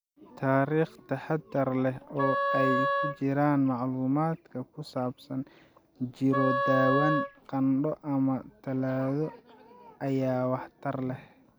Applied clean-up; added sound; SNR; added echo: none; Wind instrument, woodwind instrument; 1 dB; none.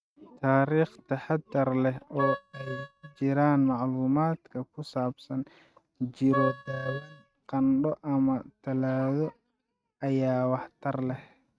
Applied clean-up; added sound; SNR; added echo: neural mask model RNNoise.